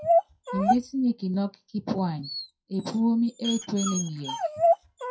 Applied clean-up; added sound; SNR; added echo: classical method WPE with log-MMSE.